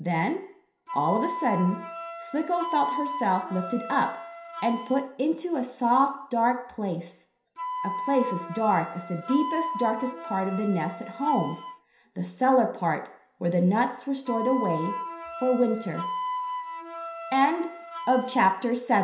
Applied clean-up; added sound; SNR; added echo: none; Wind instrument, woodwind instrument; 9 dB; reverberation time 0.5 s.